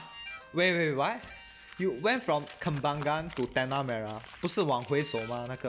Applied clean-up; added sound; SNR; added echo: none; Harmonica + Crumpling, crinkling; 18 dB; none.